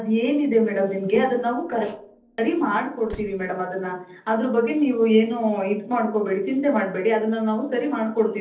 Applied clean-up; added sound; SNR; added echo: neural separator model SepFormer DNS4.